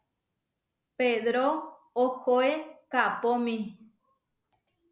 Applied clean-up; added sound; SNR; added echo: none; none; none; none.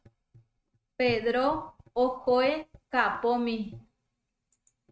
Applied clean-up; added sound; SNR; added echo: neural mask model RNNoise.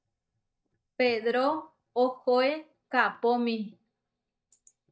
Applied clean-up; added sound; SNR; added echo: neural mask model DeepFilterNet 3.